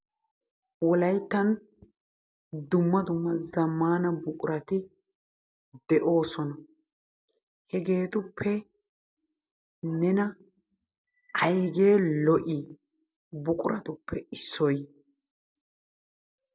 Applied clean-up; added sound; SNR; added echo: none; none; none; none.